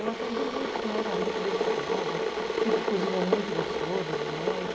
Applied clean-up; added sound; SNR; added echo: none; Boiling / Water; -5 dB; none.